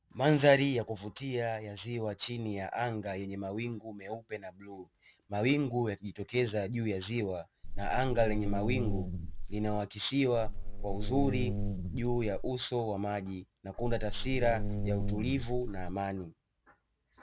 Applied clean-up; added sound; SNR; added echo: none; Buzz; 0 dB; none.